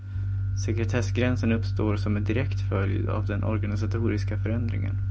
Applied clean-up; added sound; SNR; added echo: none; none; none; none.